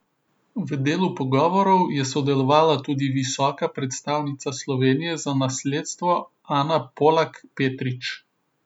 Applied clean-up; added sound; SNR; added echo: none; none; none; none.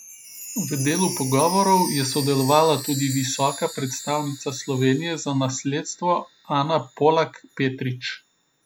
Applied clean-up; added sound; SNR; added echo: none; Chime; 12 dB; none.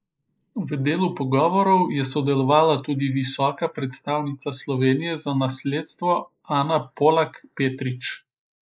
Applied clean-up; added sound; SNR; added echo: neural mask model Resemble Enhance denoiser.